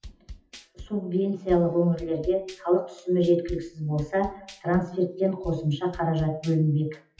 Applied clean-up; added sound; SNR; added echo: classical method WPE with log-MMSE.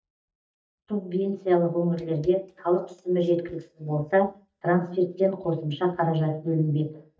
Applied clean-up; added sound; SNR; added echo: neural mask model DeepFilterNet 3.